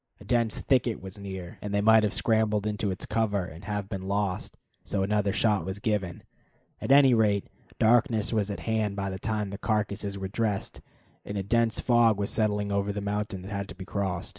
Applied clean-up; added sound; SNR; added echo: neural mask model Resemble Enhance denoiser.